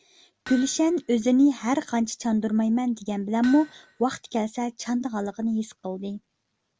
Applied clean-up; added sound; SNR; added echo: none; Hammer; 19 dB; none.